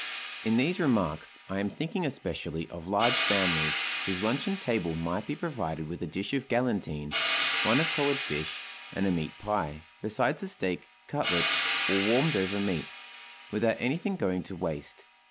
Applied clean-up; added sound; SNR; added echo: none; Hi-hat; 5 dB; none.